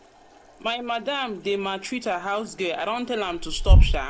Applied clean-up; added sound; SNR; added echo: none; Toilet flush; -5 dB; none.